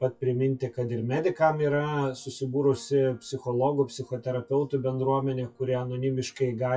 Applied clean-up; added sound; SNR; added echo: classical method WPE with log-MMSE.